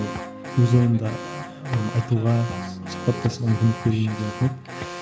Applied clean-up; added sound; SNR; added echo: none; Alarm; 13 dB; none.